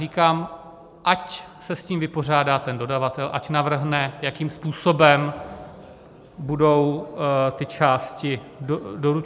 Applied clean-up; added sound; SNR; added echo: none; none; none; none.